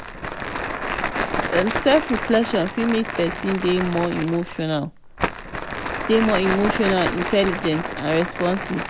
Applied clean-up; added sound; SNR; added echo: none; Crumpling, crinkling; 5 dB; none.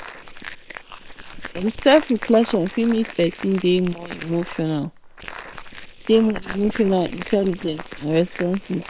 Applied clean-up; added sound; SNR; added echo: neural separator model SepFormer WHAM!.